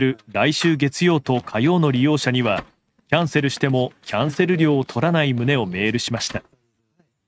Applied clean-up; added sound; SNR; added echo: neural mask model RNNoise.